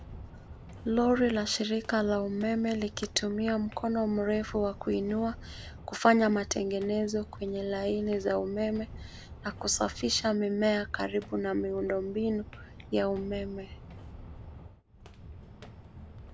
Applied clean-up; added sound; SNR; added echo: none; Walk, footsteps; 16 dB; none.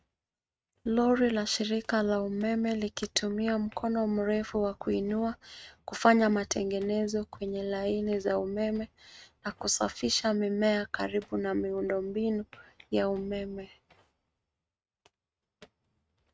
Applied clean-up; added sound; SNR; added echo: neural mask model RNNoise.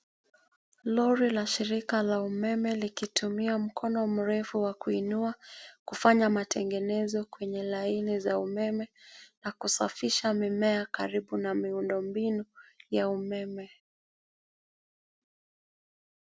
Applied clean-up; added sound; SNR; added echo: none; none; none; none.